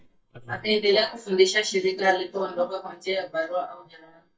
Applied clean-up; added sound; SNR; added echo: neural mask model DeepFilterNet 3.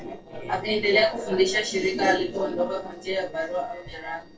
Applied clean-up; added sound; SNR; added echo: neural separator model SepFormer DNS4.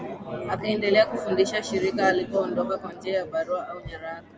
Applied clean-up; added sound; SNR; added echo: none; none; none; none.